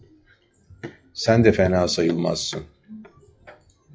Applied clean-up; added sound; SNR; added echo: classical method log-MMSE.